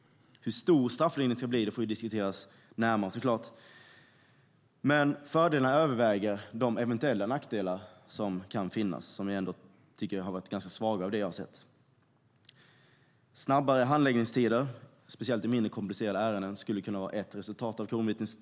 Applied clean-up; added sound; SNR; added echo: none; none; none; none.